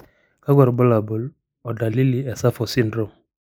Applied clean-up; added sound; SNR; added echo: neural mask model Resemble Enhance denoiser.